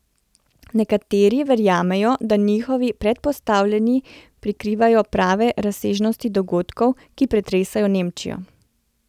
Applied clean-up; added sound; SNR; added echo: none; none; none; none.